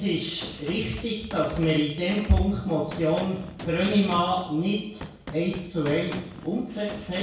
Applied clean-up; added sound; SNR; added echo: none; Gunshot, gunfire; 14 dB; reverberation time 0.6 s.